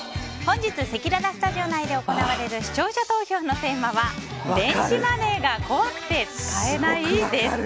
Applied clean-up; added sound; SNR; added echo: none; none; none; none.